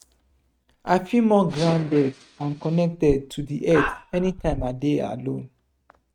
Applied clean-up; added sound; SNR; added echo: neural mask model RNNoise.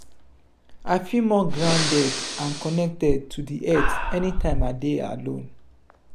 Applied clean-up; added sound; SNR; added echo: none; Breathing; 2 dB; none.